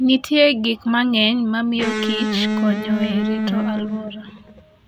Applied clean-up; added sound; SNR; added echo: none; Electric guitar; 1 dB; none.